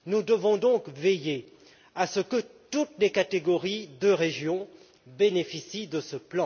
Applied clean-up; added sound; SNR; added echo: none; none; none; none.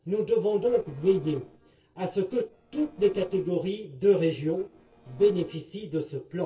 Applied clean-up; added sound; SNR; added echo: neural separator model SepFormer DNS4.